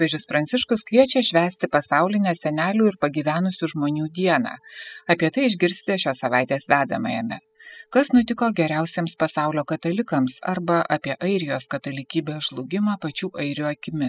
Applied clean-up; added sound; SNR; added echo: classical method spectral subtraction.